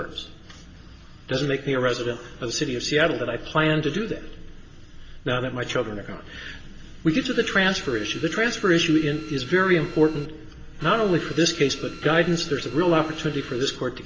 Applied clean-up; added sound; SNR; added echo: none; Drill; 19 dB; reverberation time 0.7 s.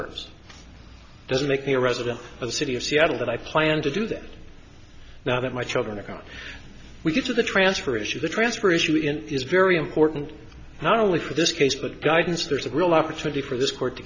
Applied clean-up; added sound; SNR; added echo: none; none; none; none.